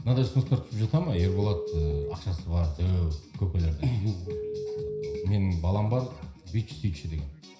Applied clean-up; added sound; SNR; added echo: none; Telephone; 6 dB; reverberation time 0.5 s.